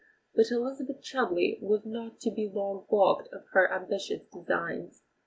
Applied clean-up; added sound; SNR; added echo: neural mask model Resemble Enhance denoiser.